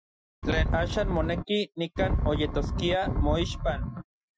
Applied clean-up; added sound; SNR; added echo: classical method Wiener filter.